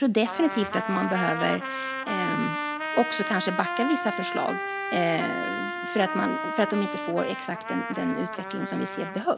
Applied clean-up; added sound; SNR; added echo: none; Trumpet; 4 dB; none.